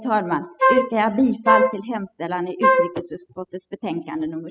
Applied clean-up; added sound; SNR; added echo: classical method spectral subtraction.